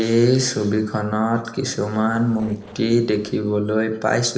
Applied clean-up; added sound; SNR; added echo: neural separator model SepFormer DNS4.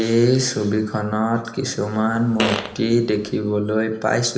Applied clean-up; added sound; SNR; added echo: none; Fart; 8 dB; reverberation time 0.8 s.